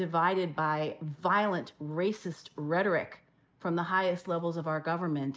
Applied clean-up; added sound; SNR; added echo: none; none; none; none.